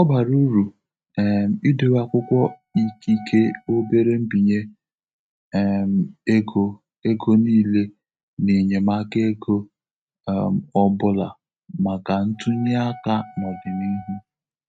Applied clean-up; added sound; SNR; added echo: neural mask model RNNoise.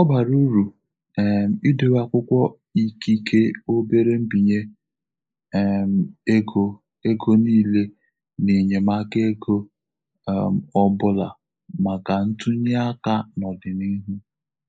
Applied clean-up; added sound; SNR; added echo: neural mask model Resemble Enhance denoiser.